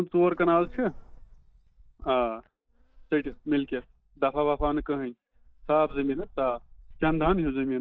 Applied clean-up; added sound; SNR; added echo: neural mask model DeepFilterNet 3.